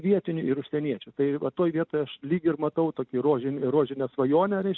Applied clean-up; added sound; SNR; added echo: none; none; none; none.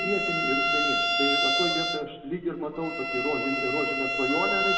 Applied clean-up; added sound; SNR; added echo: none; Bowed string instrument; -3 dB; reverberation time 0.9 s.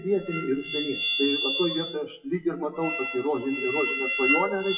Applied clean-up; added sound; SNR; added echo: classical method WPE with log-MMSE.